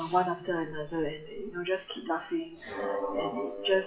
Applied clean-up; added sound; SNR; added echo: classical method WPE with log-MMSE.